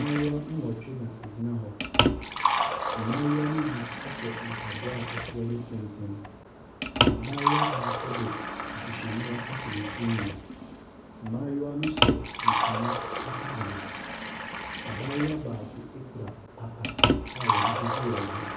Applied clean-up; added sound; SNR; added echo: none; Liquid; -3 dB; reverberation time 0.6 s.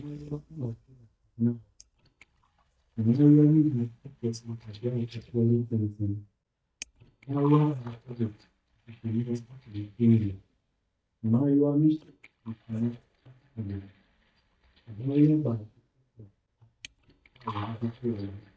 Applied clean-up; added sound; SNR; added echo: neural mask model DeepFilterNet 3.